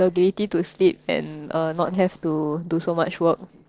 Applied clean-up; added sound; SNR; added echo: neural separator model SepFormer DNS4.